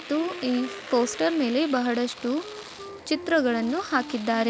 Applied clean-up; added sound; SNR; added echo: none; Wind instrument, woodwind instrument + Domestic sounds, home sounds; 14 dB; none.